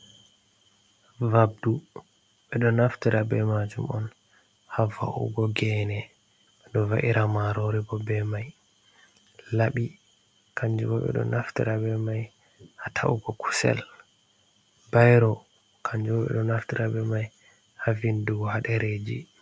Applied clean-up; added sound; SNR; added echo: none; none; none; none.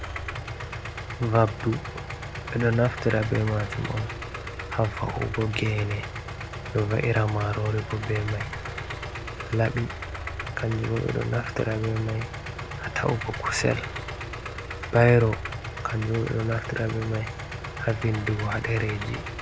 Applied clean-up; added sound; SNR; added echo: none; Idling; 7 dB; none.